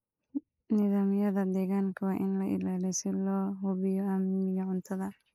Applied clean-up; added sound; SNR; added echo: neural mask model Resemble Enhance denoiser.